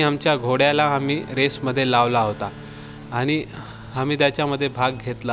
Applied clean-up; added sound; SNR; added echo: none; Bowed string instrument + Keyboard (musical); 17 dB; none.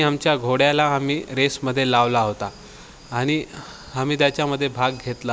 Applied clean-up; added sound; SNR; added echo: none; none; none; none.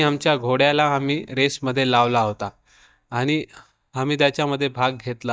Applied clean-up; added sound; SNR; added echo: neural mask model DeepFilterNet 3.